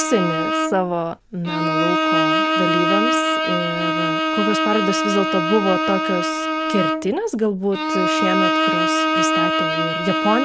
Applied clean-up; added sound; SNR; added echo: none; Bowed string instrument; -3 dB; none.